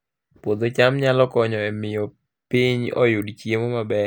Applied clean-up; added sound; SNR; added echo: none; none; none; none.